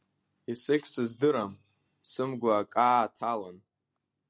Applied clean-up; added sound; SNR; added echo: none; none; none; none.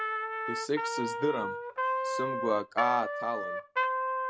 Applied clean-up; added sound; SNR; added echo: none; Trumpet; -2 dB; none.